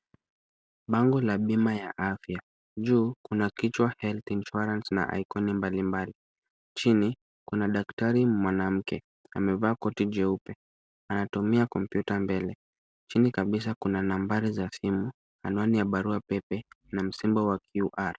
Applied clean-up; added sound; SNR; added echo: none; none; none; none.